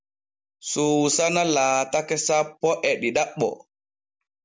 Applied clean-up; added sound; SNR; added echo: none; none; none; none.